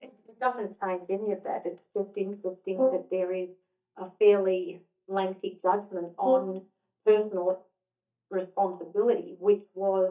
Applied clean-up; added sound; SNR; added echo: neural mask model DeepFilterNet 3.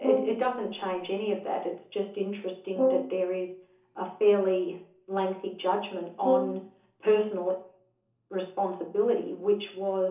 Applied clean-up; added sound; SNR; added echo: none; Brass instrument; 3 dB; reverberation time 0.8 s.